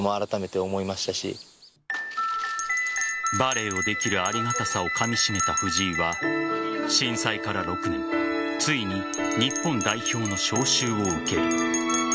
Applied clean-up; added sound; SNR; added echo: none; Bell; 11 dB; none.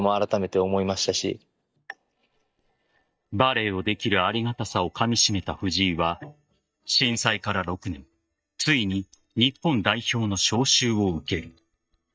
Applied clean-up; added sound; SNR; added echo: neural mask model DeepFilterNet 3.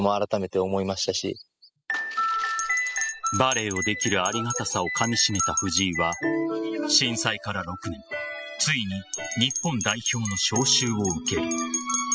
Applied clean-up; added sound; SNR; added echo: classical method spectral subtraction.